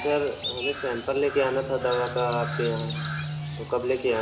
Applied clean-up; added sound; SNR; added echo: none; Crow; 5 dB; reverberation time 0.8 s.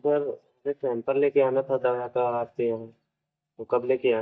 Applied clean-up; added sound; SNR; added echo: neural mask model DeepFilterNet 3.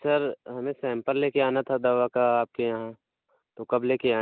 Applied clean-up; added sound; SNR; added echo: none; none; none; none.